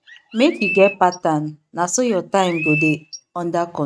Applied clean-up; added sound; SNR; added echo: neural mask model RNNoise.